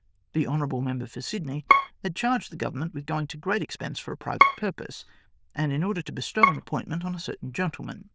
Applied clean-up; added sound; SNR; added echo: neural diffusion model UNIVERSE++.